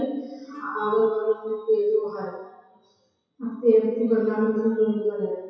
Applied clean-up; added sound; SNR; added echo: classical method WPE with log-MMSE.